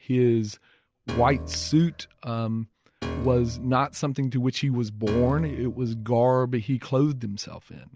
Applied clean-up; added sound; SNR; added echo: none; Piano; 11 dB; none.